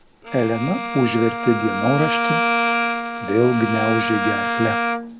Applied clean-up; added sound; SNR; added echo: none; Bowed string instrument; 1 dB; none.